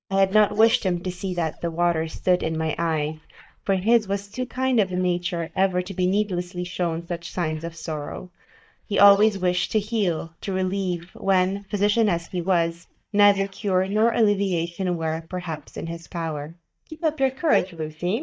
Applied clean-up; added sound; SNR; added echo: neural mask model DeepFilterNet 3.